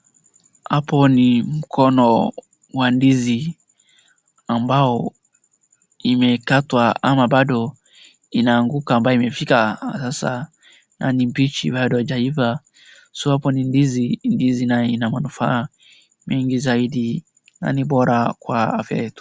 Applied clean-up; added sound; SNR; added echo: none; none; none; none.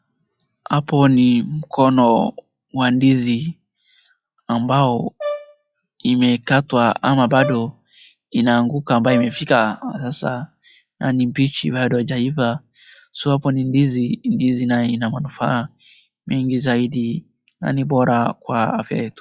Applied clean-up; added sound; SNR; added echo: classical method log-MMSE.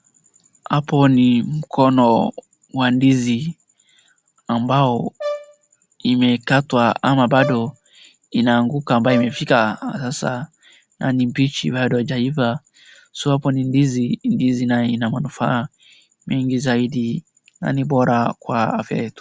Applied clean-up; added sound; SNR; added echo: none; Brass instrument; 13 dB; none.